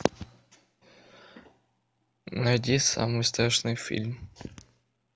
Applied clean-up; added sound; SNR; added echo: none; none; none; none.